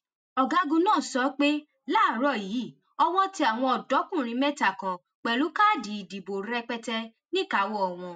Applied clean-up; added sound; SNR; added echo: none; none; none; none.